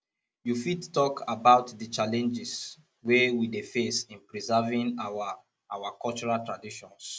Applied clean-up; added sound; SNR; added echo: none; none; none; none.